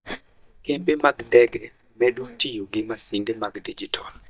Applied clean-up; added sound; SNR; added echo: neural mask model DeepFilterNet 3.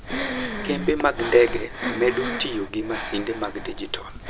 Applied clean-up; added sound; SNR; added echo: none; Breathing; 6 dB; none.